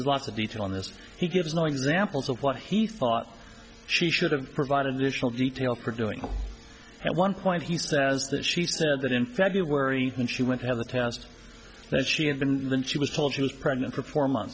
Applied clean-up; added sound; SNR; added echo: none; none; none; none.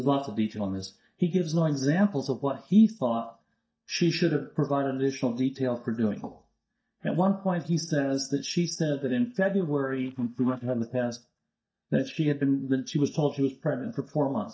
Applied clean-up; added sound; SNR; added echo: neural mask model DeepFilterNet 3.